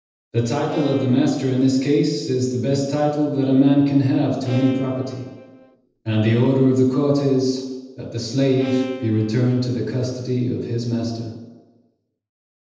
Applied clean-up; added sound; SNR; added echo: neural separator model SepFormer DNS4.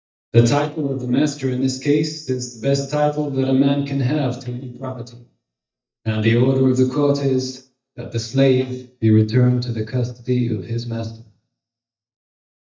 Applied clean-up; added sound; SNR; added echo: neural mask model DeepFilterNet 3.